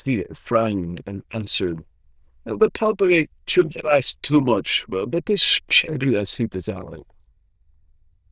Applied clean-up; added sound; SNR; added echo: neural diffusion model UNIVERSE++.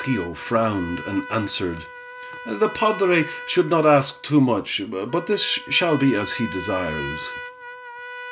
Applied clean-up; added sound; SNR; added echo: none; Trumpet; 13 dB; none.